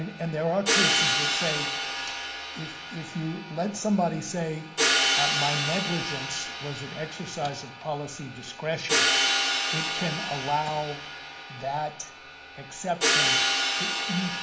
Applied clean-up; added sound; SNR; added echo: none; Hi-hat; -4 dB; reverberation time 0.6 s.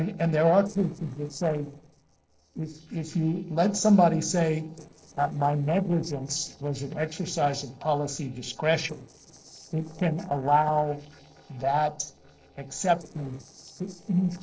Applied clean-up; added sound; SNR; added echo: neural separator model SepFormer DNS4.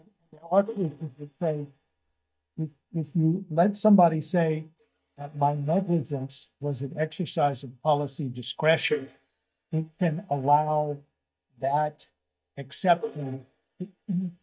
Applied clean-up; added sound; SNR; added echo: neural mask model DeepFilterNet 3.